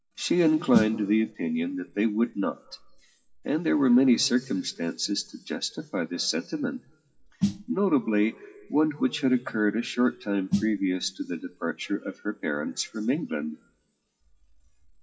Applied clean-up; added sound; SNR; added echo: classical method WPE with log-MMSE.